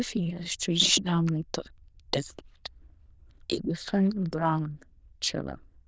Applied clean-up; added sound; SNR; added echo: neural diffusion model UNIVERSE++.